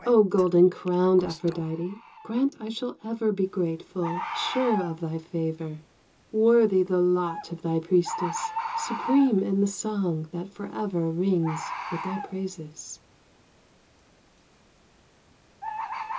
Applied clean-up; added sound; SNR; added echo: none; Bird; 12 dB; reverberation time 0.2 s.